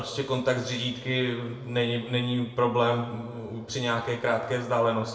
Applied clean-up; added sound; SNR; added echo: none; none; none; reverberation time 0.7 s.